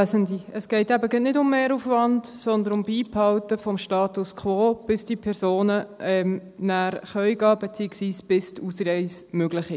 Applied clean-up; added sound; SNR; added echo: none; none; none; none.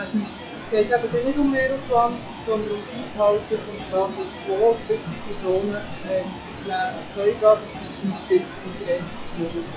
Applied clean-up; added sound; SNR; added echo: classical method log-MMSE.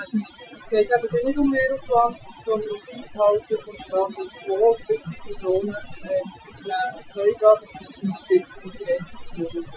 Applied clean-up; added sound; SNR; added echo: classical method Wiener filter.